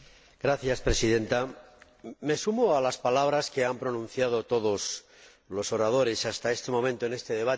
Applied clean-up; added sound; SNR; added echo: none; none; none; none.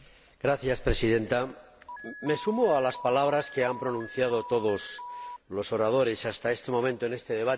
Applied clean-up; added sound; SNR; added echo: none; Alarm; 16 dB; none.